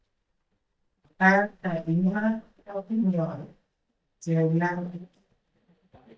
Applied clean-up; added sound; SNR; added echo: neural mask model DeepFilterNet 3.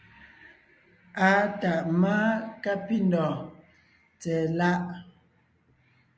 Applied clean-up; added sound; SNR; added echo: none; none; none; none.